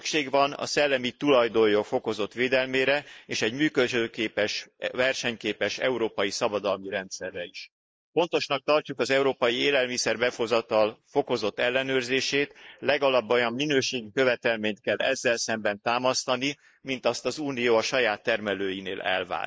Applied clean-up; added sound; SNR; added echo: neural mask model Resemble Enhance denoiser.